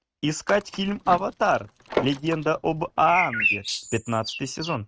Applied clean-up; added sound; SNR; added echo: neural mask model RNNoise.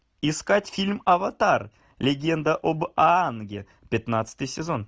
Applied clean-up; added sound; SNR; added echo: none; none; none; none.